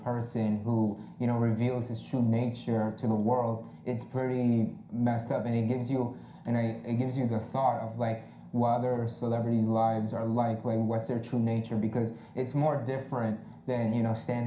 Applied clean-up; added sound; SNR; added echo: none; none; none; reverberation time 0.5 s.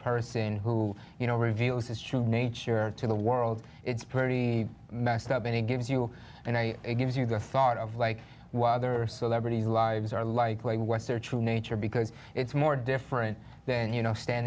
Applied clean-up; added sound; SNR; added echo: none; none; none; none.